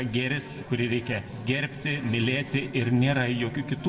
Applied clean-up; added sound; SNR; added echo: none; none; none; reverberation time 1.2 s.